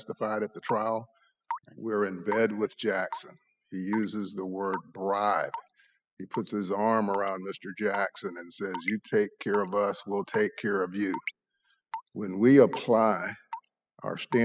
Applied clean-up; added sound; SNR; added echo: classical method spectral subtraction.